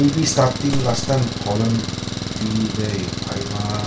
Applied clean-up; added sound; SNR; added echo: none; Gunshot, gunfire + Engine; 4 dB; none.